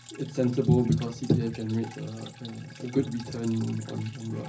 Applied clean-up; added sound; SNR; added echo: none; Drip; 20 dB; reverberation time 0.4 s.